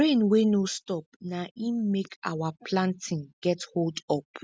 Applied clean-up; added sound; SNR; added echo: none; none; none; none.